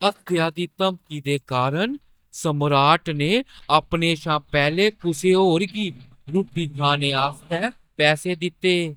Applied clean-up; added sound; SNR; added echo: neural mask model DeepFilterNet 3.